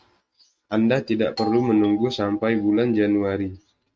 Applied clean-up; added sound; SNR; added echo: neural mask model RNNoise.